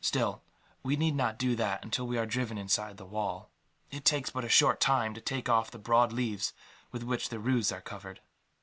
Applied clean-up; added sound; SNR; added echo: none; none; none; none.